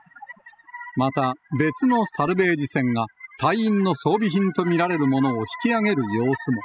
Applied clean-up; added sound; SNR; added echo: classical method spectral subtraction.